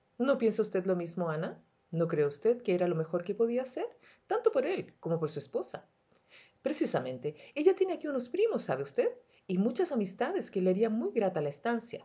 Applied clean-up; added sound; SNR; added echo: none; none; none; none.